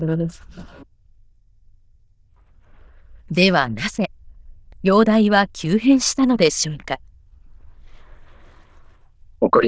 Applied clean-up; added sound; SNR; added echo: neural diffusion model UNIVERSE++.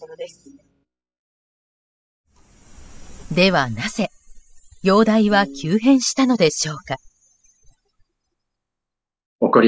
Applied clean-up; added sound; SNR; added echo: classical method spectral subtraction.